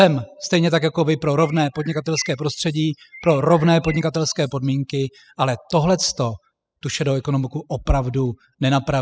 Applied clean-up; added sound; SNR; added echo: classical method spectral subtraction.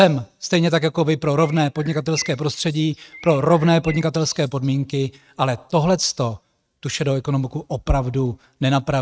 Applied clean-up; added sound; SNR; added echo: neural mask model RNNoise.